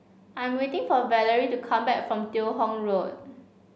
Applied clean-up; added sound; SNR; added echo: none; none; none; none.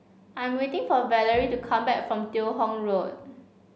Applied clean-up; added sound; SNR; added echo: none; Bowed string instrument; 20 dB; none.